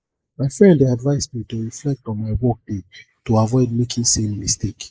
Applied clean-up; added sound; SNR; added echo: neural mask model Resemble Enhance denoiser.